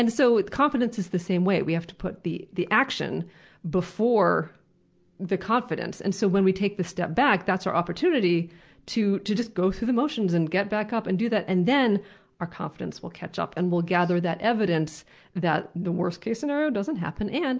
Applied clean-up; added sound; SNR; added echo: none; none; none; none.